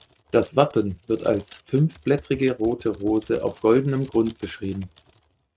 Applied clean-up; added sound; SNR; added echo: neural mask model RNNoise.